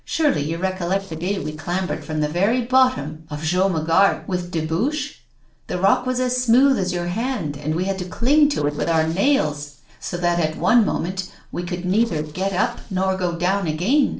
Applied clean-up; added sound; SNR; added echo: neural separator model SepFormer DNS4.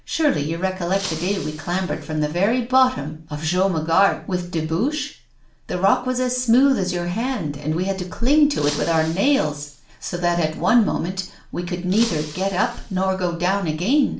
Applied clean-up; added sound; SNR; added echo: none; Shatter; 16 dB; reverberation time 0.4 s.